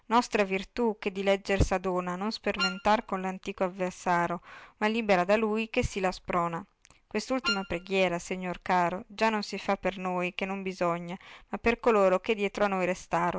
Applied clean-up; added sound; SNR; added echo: none; Wind instrument, woodwind instrument; 6 dB; none.